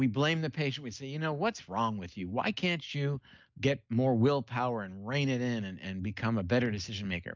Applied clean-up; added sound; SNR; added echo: none; none; none; none.